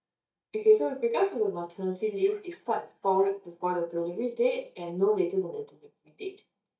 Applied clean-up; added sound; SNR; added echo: neural mask model DeepFilterNet 3.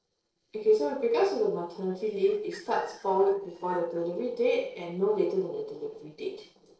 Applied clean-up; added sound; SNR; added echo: neural separator model SepFormer DNS4.